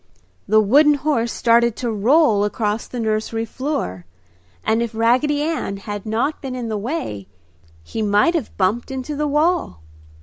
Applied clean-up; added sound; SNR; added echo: none; none; none; none.